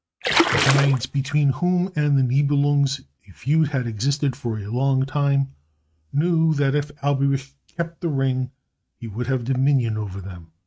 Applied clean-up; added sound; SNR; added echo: neural mask model RNNoise.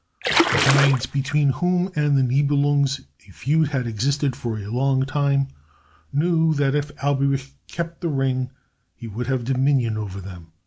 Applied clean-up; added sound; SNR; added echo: none; Splash, splatter; 1 dB; none.